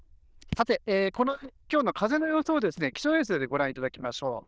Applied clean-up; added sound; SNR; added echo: neural diffusion model UNIVERSE++.